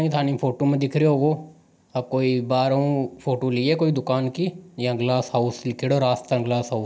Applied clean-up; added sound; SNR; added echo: none; none; none; none.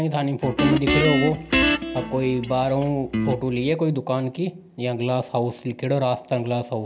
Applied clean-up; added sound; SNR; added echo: none; Guitar; 1 dB; none.